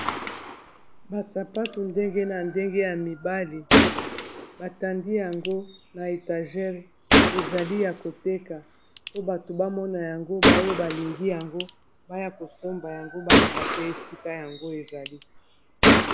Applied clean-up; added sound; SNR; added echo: none; Gunshot, gunfire; -4 dB; none.